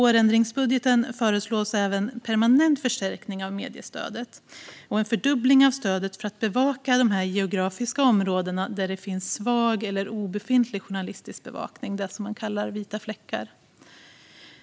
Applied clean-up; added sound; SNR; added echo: none; none; none; none.